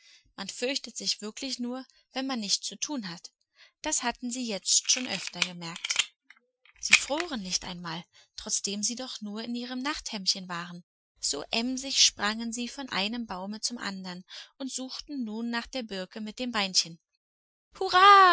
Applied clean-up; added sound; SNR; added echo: classical method Wiener filter.